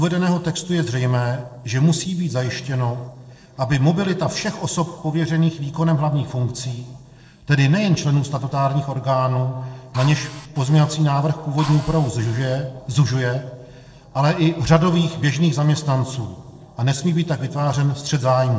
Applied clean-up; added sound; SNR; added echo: neural separator model SepFormer DNS4.